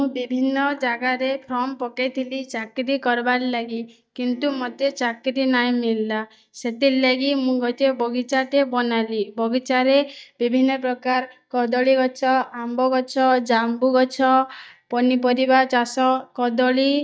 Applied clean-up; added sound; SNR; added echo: neural mask model DeepFilterNet 3.